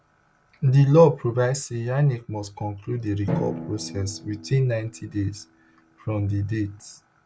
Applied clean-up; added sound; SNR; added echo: none; Drum; 14 dB; none.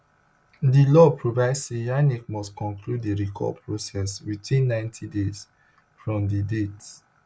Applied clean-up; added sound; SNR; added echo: none; none; none; none.